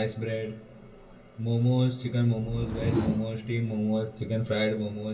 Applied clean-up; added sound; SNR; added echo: none; Whoosh, swoosh, swish; 6 dB; reverberation time 0.1 s.